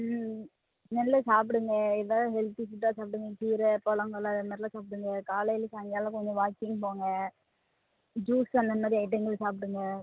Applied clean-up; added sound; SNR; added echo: none; none; none; none.